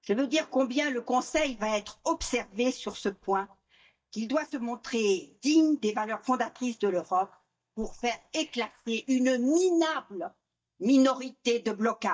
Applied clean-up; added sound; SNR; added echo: neural mask model DeepFilterNet 3.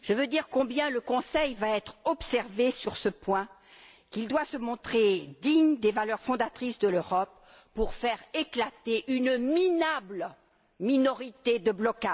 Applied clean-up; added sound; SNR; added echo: none; none; none; none.